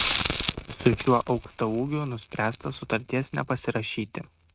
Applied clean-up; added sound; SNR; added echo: neural mask model RNNoise.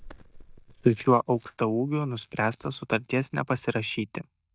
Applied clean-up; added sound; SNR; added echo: neural mask model DeepFilterNet 3.